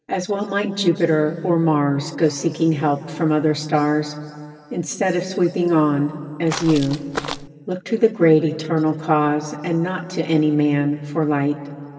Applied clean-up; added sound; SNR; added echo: none; Walk, footsteps; 9 dB; reverberation time 2.4 s.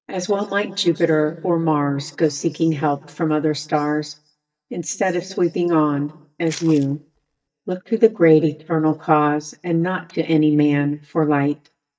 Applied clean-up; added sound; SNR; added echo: neural mask model DeepFilterNet 3.